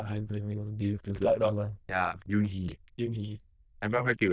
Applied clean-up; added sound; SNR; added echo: neural diffusion model UNIVERSE++.